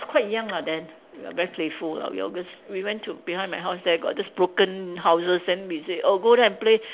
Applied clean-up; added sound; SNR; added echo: none; none; none; none.